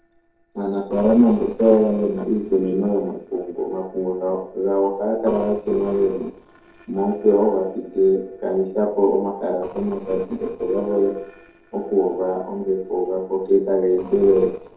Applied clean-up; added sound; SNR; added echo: neural separator model SepFormer DNS4.